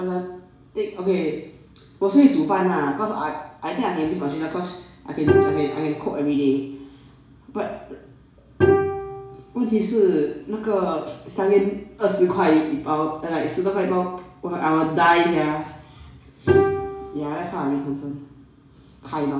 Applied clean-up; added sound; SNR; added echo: none; Bowed string instrument; 2 dB; reverberation time 0.7 s.